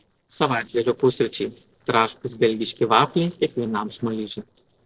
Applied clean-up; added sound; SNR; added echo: neural separator model SepFormer DNS4.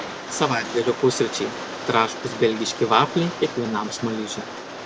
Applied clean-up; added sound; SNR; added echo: none; Rain; 9 dB; none.